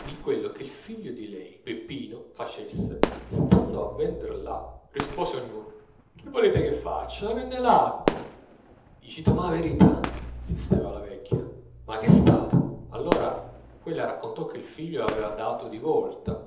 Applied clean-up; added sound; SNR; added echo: none; Fireworks; 11 dB; reverberation time 0.8 s.